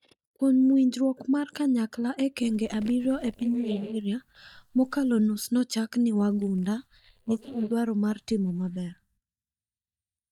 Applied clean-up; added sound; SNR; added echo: neural mask model DeepFilterNet 3.